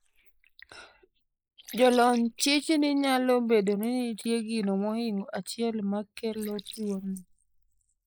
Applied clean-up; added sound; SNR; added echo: neural mask model Resemble Enhance denoiser.